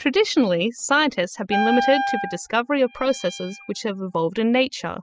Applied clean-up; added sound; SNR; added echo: classical method spectral subtraction.